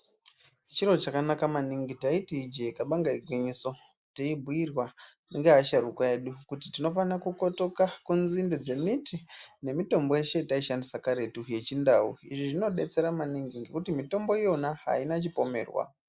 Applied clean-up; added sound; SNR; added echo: neural mask model Resemble Enhance denoiser.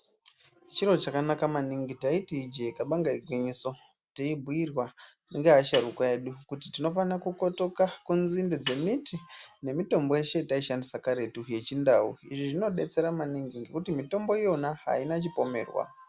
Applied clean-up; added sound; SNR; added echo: none; Snare drum; 12 dB; none.